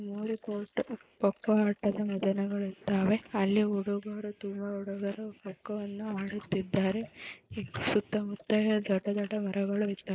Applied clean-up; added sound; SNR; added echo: neural mask model Resemble Enhance denoiser.